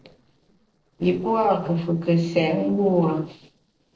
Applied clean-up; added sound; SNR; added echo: neural separator model SepFormer DNS4.